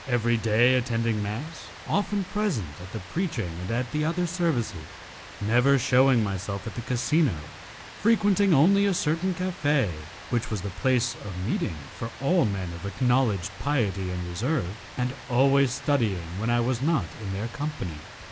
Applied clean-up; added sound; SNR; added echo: none; Rain; 17 dB; none.